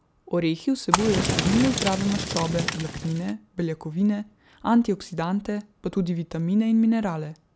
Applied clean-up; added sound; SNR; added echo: none; Fire; 2 dB; none.